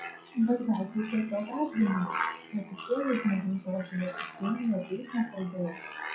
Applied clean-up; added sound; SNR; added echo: classical method WPE with log-MMSE.